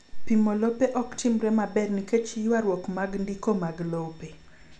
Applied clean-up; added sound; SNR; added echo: none; none; none; none.